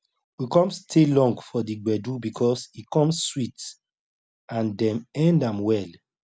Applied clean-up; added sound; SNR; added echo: none; none; none; none.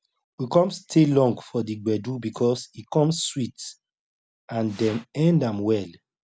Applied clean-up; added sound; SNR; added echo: none; Fire; 18 dB; none.